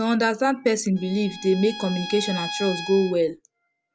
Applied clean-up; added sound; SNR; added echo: none; Bowed string instrument; 11 dB; none.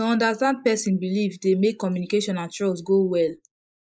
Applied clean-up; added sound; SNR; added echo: neural mask model Resemble Enhance denoiser.